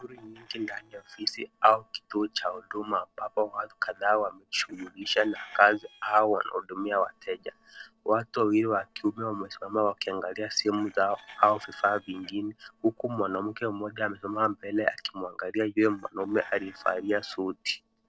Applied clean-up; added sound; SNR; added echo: neural separator model SepFormer DNS4.